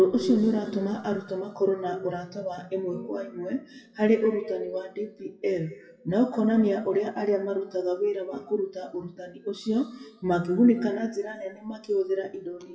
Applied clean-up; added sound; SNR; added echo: classical method WPE with log-MMSE.